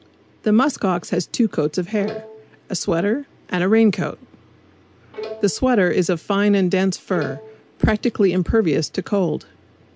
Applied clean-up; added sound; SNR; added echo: none; Bowed string instrument; 16 dB; none.